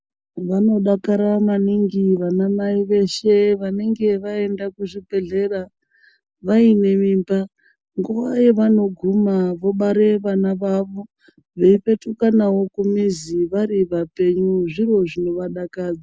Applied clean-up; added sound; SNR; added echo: none; none; none; none.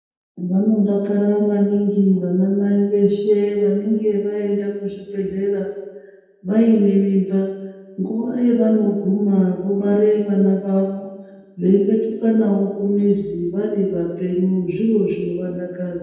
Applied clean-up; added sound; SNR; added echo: none; none; none; reverberation time 1.1 s.